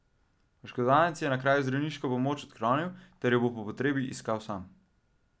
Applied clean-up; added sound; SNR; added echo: none; none; none; none.